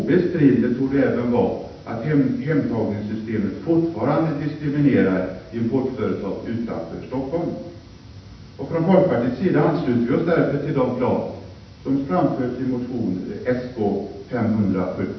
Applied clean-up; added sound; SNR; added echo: none; none; none; reverberation time 0.9 s.